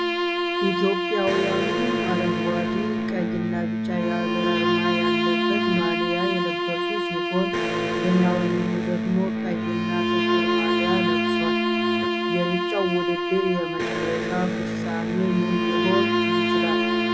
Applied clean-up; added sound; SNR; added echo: none; Bowed string instrument + Electric guitar; -4 dB; none.